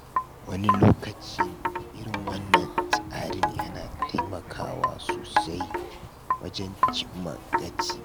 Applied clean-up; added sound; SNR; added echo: none; Wind chime; -2 dB; none.